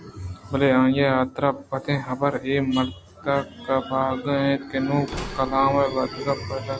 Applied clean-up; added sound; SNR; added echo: none; Slam / Wood; 16 dB; none.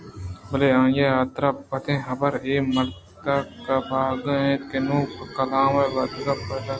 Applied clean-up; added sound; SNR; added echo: none; none; none; none.